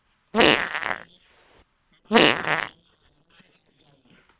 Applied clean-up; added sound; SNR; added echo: neural separator model SepFormer WHAM!.